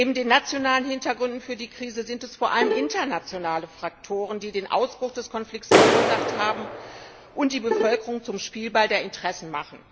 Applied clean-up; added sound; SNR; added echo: none; Clapping + Bowed string instrument; -1 dB; none.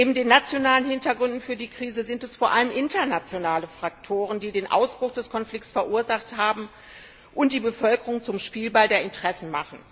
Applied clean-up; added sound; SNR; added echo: none; none; none; none.